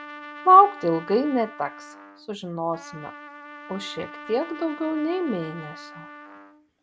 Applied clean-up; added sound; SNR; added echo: none; Trumpet; 16 dB; none.